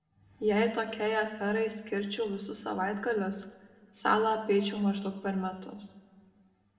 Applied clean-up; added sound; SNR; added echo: none; none; none; reverberation time 1.3 s.